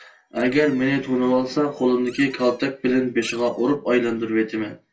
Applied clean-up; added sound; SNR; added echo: neural separator model SepFormer DNS4.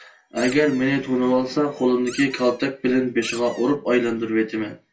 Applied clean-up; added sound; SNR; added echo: none; Squeak; 19 dB; reverberation time 0.2 s.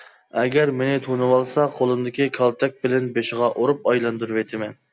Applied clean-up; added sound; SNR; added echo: none; none; none; none.